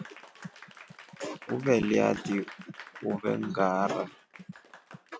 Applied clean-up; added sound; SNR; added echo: none; Applause; 17 dB; none.